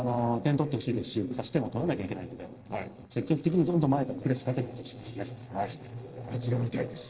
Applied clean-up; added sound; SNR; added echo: neural separator model SepFormer DNS4.